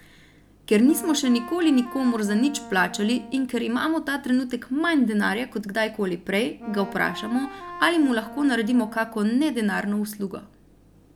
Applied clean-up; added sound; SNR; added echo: none; Wind instrument, woodwind instrument; 15 dB; none.